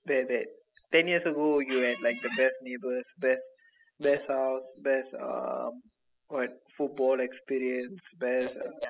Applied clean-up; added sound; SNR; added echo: classical method spectral subtraction.